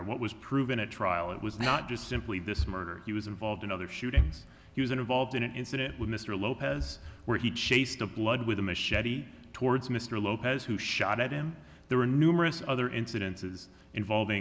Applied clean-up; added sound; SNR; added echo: none; Breathing; 13 dB; none.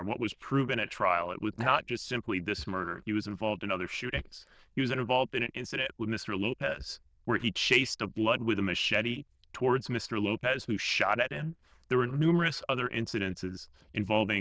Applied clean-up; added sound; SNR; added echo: neural diffusion model UNIVERSE++.